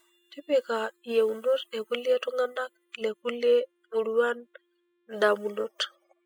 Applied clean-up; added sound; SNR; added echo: classical method spectral subtraction.